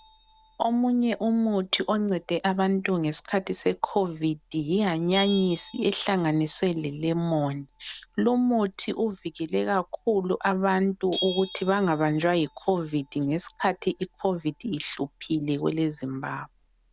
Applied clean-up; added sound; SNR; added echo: none; Bell; 13 dB; none.